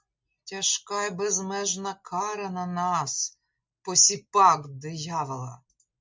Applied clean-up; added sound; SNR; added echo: none; none; none; none.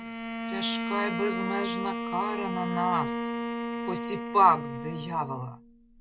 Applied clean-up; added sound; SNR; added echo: none; Bowed string instrument; 5 dB; none.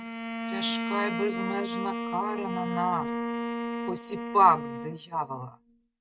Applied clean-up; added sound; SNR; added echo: neural mask model RNNoise.